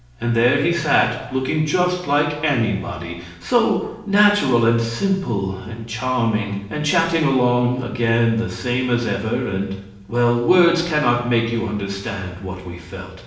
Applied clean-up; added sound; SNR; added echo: none; none; none; reverberation time 0.9 s.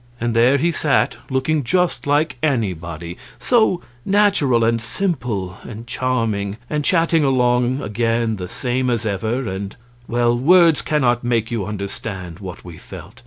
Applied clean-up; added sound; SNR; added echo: none; none; none; none.